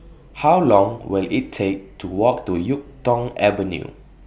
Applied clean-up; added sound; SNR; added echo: none; none; none; none.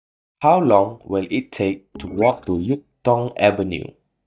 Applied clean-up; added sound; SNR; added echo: neural mask model DeepFilterNet 3.